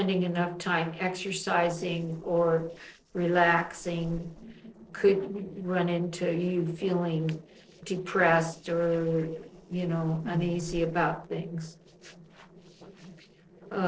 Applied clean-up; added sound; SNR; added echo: neural separator model SepFormer DNS4.